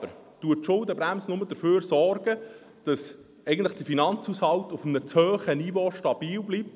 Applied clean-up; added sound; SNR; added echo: none; none; none; none.